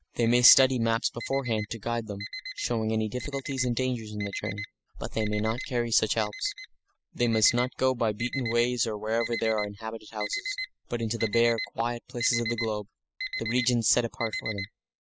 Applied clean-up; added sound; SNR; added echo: classical method spectral subtraction.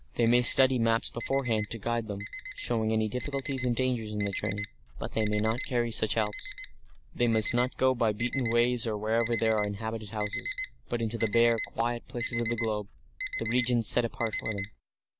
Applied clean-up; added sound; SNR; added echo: none; Alarm; 9 dB; none.